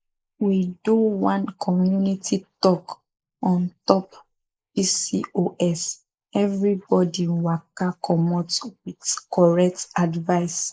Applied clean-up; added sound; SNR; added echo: neural mask model Resemble Enhance denoiser.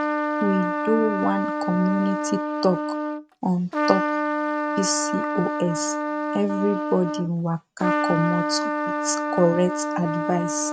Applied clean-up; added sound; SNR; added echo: neural mask model RNNoise.